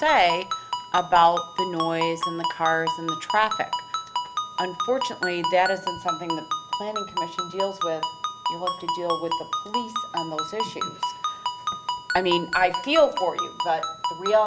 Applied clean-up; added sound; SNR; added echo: none; Ringtone; 4 dB; none.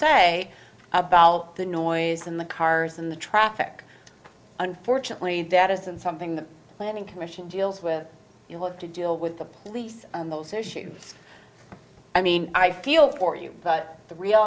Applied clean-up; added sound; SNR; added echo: none; none; none; none.